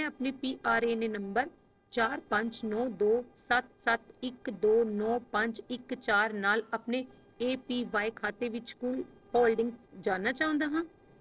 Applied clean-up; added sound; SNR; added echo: neural separator model SepFormer DNS4.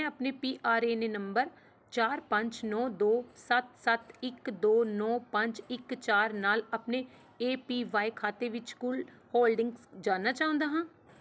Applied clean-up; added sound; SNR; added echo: none; none; none; none.